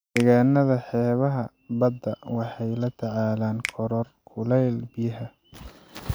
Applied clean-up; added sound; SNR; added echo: none; Finger snapping; 18 dB; none.